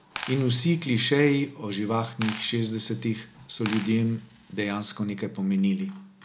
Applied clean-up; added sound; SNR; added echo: none; Coin (dropping); 15 dB; none.